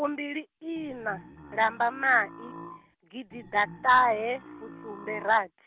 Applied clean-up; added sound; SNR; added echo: none; Burping, eructation; 17 dB; none.